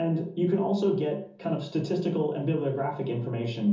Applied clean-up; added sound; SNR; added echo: none; none; none; reverberation time 0.6 s.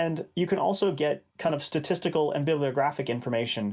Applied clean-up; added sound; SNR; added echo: none; none; none; none.